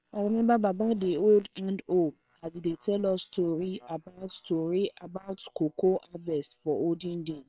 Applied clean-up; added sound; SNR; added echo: neural separator model SepFormer WHAM!.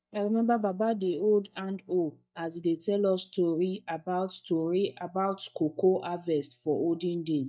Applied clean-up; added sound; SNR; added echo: neural mask model DeepFilterNet 3.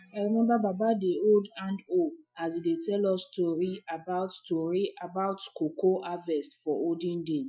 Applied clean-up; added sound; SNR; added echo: classical method Wiener filter.